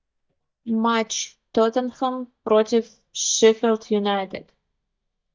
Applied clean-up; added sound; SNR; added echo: neural mask model DeepFilterNet 3.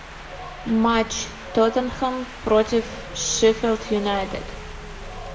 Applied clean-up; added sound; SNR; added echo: none; Wind; 13 dB; reverberation time 1.0 s.